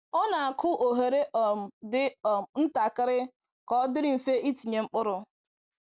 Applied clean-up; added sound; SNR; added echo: none; none; none; none.